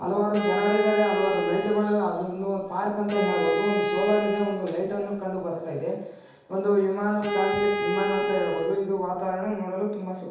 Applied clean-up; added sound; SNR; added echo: none; Bowed string instrument; 3 dB; reverberation time 0.8 s.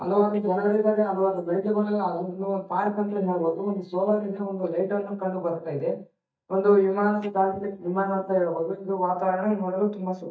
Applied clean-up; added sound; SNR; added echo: neural mask model DeepFilterNet 3.